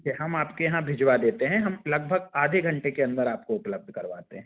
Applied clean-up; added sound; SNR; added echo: none; none; none; none.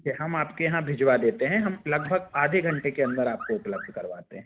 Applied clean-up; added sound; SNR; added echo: none; Alarm / Car; 15 dB; none.